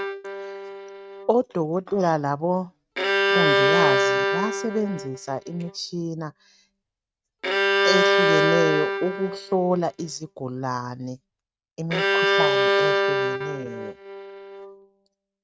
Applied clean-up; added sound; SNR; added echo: neural mask model RNNoise.